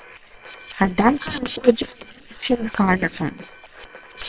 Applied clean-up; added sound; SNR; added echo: neural separator model SepFormer WHAM!.